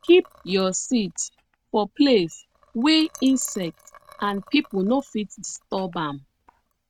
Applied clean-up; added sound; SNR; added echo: neural mask model RNNoise.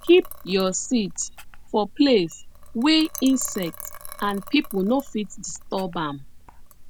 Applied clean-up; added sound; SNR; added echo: none; Liquid; 15 dB; none.